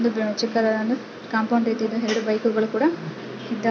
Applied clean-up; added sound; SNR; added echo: none; none; none; none.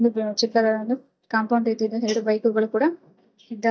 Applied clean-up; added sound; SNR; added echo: neural mask model DeepFilterNet 3.